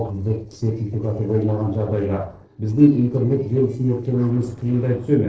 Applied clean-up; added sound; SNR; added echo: neural separator model SepFormer DNS4.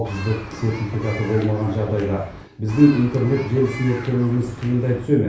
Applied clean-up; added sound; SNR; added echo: none; Human group actions; 15 dB; reverberation time 0.4 s.